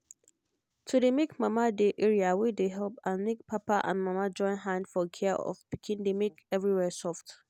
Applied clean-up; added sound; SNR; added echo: none; none; none; none.